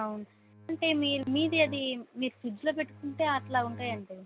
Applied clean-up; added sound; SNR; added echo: none; Bowed string instrument; 14 dB; none.